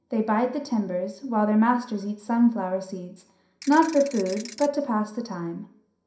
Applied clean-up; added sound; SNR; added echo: none; Ratchet, pawl / Percussion; 17 dB; reverberation time 0.5 s.